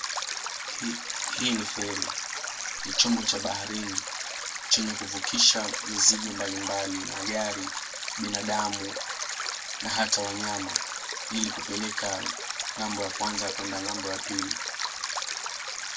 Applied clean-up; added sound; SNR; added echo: none; Stream; 2 dB; reverberation time 0.2 s.